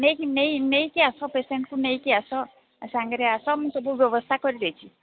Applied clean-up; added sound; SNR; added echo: none; none; none; none.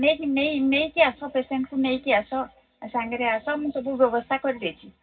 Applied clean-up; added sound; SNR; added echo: none; none; none; reverberation time 0.4 s.